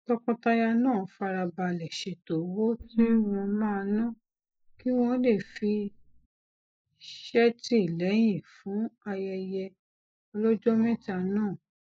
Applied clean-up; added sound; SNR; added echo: neural mask model Resemble Enhance denoiser.